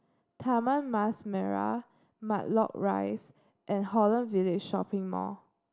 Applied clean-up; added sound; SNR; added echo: none; none; none; none.